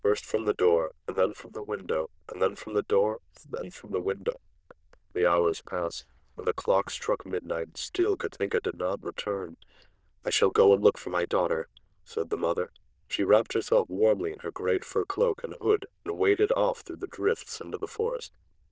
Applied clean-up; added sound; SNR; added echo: neural diffusion model UNIVERSE++.